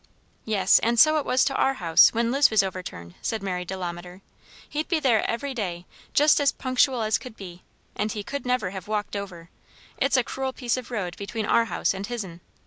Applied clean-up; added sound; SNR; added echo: none; none; none; none.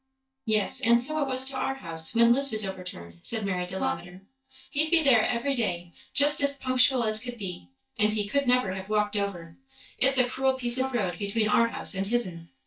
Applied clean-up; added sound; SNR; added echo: neural mask model DeepFilterNet 3.